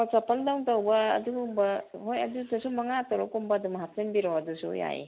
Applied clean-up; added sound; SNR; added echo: none; none; none; none.